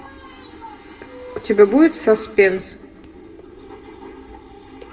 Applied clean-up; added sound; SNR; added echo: none; none; none; reverberation time 0.7 s.